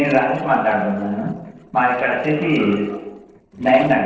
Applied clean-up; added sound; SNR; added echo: neural separator model SepFormer DNS4.